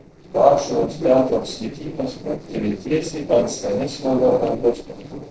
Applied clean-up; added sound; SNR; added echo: neural separator model SepFormer DNS4.